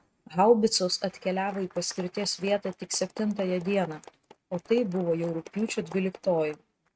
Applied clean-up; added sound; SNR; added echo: neural mask model RNNoise.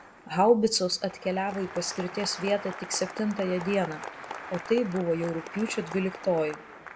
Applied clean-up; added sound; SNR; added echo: none; Applause; 13 dB; none.